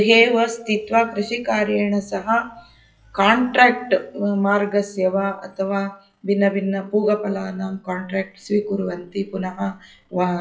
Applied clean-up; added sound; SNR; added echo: classical method WPE with log-MMSE.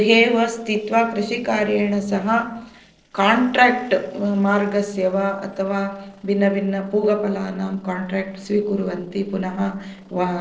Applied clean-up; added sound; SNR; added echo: neural separator model SepFormer DNS4.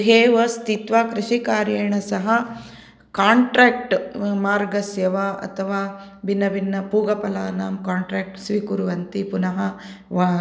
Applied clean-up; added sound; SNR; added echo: none; none; none; none.